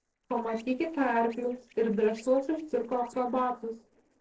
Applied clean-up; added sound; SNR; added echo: neural separator model SepFormer DNS4.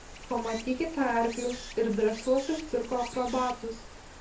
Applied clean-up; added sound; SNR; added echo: none; Stream; 14 dB; reverberation time 0.3 s.